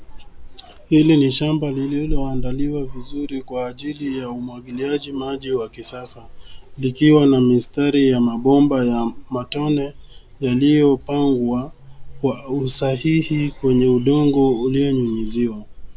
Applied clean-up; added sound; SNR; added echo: none; Dog; 12 dB; none.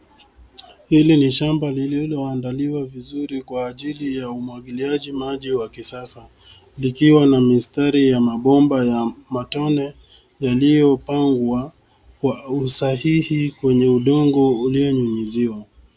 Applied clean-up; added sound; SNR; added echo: none; none; none; none.